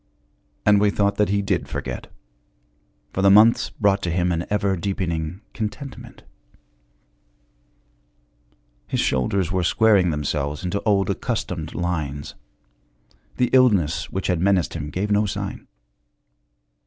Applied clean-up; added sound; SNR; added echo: none; none; none; none.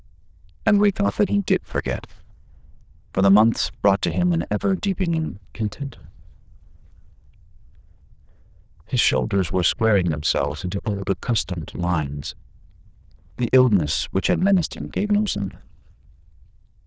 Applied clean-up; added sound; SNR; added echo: neural diffusion model UNIVERSE++.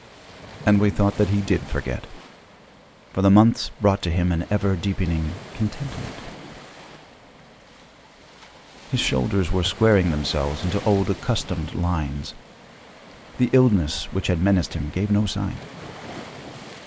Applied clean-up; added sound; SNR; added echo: none; Waves, surf; 17 dB; none.